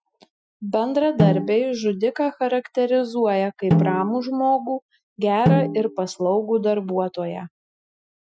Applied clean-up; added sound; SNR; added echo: classical method Wiener filter.